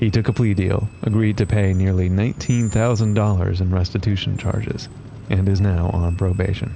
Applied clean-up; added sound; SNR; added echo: none; Screech; 19 dB; none.